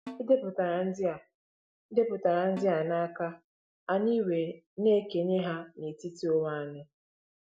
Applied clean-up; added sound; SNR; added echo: none; Snare drum; 19 dB; none.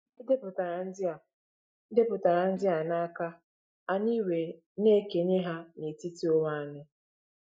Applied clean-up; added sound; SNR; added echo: neural mask model DeepFilterNet 3.